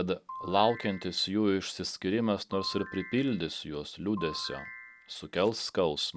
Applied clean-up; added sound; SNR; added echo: none; Ringtone / Chime; 14 dB; none.